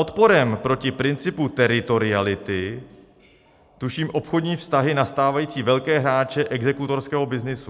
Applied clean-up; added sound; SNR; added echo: none; none; none; none.